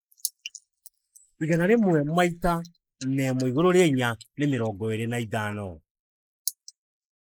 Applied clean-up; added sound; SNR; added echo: neural mask model Resemble Enhance denoiser.